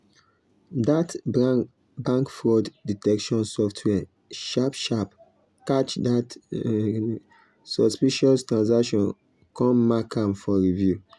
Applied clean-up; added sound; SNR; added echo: none; none; none; none.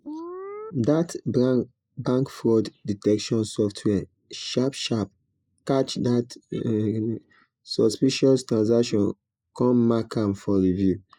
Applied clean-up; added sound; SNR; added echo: neural mask model Resemble Enhance denoiser.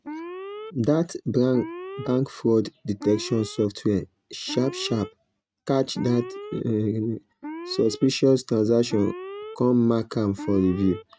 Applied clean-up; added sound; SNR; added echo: neural mask model RNNoise.